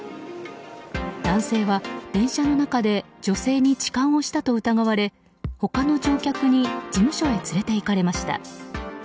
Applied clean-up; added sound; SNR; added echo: none; none; none; none.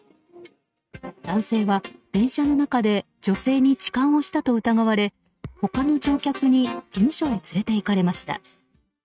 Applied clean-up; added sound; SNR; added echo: neural mask model RNNoise.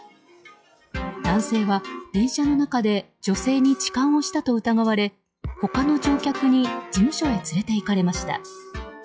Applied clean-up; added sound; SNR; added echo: classical method log-MMSE.